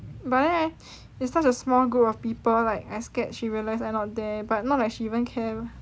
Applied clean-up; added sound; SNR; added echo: none; none; none; none.